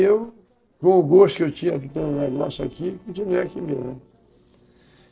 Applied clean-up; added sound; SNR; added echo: neural separator model SepFormer DNS4.